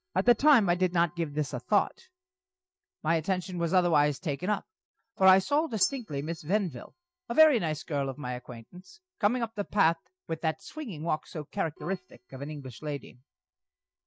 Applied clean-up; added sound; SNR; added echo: neural mask model DeepFilterNet 3.